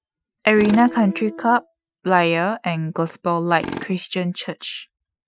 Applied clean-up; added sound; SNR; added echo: classical method Wiener filter.